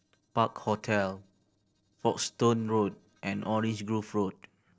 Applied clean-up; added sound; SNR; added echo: neural separator model SepFormer DNS4.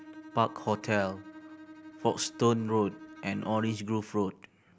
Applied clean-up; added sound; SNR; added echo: none; Bowed string instrument; 17 dB; none.